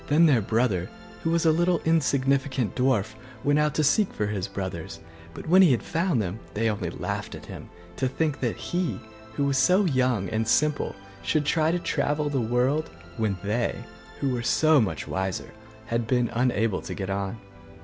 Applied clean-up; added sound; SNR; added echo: none; Musical instrument; 19 dB; none.